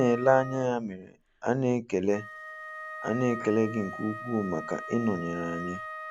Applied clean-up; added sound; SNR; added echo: none; Wind instrument, woodwind instrument; 12 dB; none.